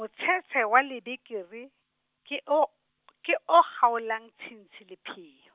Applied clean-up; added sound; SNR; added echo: none; none; none; none.